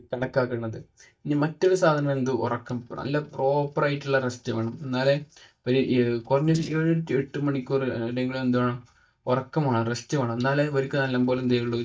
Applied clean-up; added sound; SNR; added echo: neural mask model DeepFilterNet 3.